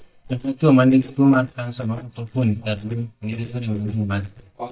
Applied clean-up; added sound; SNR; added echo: neural mask model DeepFilterNet 3.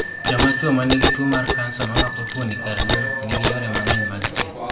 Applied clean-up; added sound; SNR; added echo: none; Bicycle bell; -1 dB; reverberation time 0.8 s.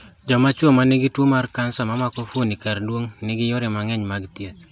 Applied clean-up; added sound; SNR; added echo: none; none; none; none.